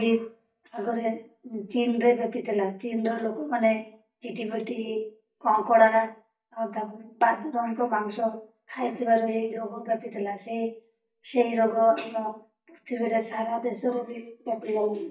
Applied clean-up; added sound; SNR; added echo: neural mask model DeepFilterNet 3.